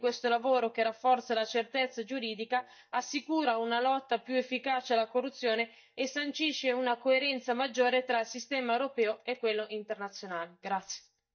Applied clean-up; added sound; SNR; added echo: neural mask model DeepFilterNet 3.